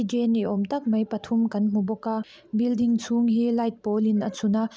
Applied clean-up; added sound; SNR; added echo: none; none; none; none.